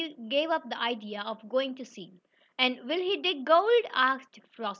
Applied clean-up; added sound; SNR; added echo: none; none; none; none.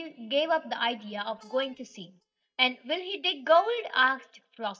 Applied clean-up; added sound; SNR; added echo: neural mask model DeepFilterNet 3.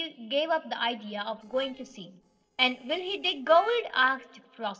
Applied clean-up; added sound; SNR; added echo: neural separator model SepFormer DNS4.